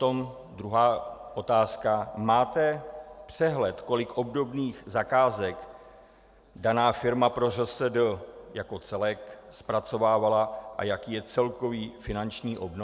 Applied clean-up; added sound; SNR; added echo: none; none; none; none.